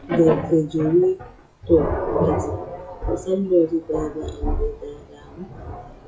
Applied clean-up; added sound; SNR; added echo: classical method WPE with log-MMSE.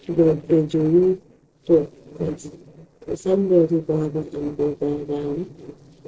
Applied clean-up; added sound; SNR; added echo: neural separator model SepFormer DNS4.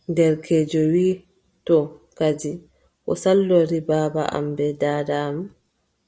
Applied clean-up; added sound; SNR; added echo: none; none; none; none.